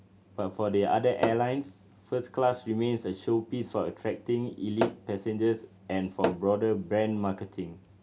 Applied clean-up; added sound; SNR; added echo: none; Tap / Hammer; 6 dB; none.